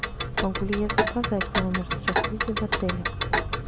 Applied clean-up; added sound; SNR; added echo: none; Tick; -4 dB; none.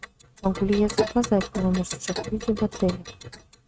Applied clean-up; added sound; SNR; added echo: neural mask model RNNoise.